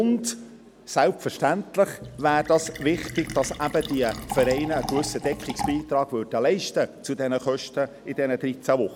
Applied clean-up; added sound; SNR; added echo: none; Fill (with liquid); 13 dB; none.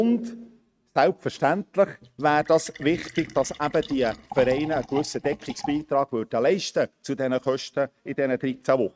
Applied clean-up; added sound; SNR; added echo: neural mask model RNNoise.